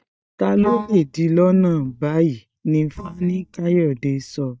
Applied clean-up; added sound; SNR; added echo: neural mask model DeepFilterNet 3.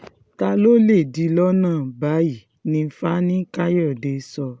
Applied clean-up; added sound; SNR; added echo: none; none; none; none.